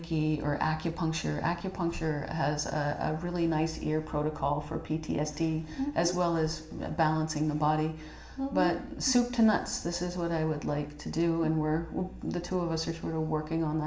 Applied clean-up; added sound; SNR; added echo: none; none; none; reverberation time 0.8 s.